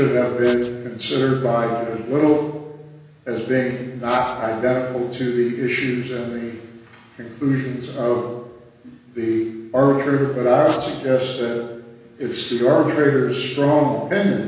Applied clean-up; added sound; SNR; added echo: none; Writing; 12 dB; reverberation time 1.1 s.